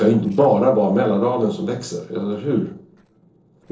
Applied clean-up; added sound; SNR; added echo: neural separator model SepFormer DNS4.